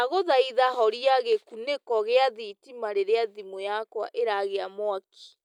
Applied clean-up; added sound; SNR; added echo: none; none; none; none.